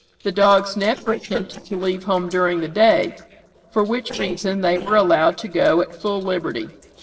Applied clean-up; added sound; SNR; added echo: neural separator model SepFormer DNS4.